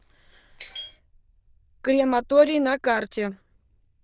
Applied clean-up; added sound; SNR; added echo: neural diffusion model UNIVERSE++.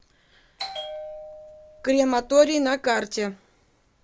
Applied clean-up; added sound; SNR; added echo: none; Bell; 15 dB; none.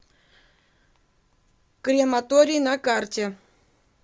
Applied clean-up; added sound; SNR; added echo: none; none; none; none.